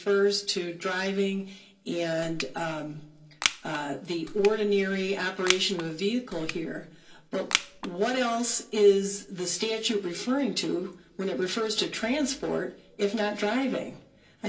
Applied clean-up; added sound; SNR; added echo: none; Crushing; 7 dB; reverberation time 0.3 s.